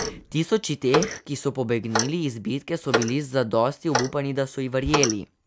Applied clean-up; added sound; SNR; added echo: none; Clock; 4 dB; none.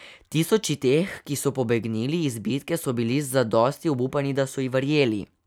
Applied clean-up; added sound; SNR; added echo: none; none; none; none.